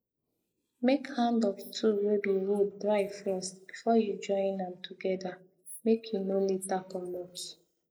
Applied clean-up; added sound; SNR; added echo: neural mask model Resemble Enhance denoiser.